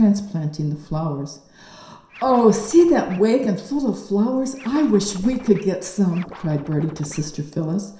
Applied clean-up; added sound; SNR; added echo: none; Scratching (performance technique); 20 dB; reverberation time 0.7 s.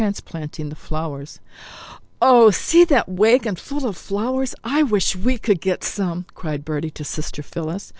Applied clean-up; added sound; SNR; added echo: none; none; none; none.